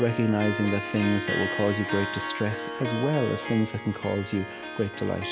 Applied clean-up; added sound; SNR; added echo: none; Harp; 6 dB; none.